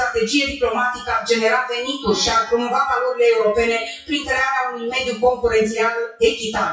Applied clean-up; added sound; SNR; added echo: classical method WPE with log-MMSE.